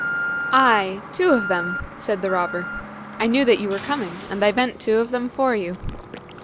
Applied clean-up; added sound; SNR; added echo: none; Alarm; 9 dB; none.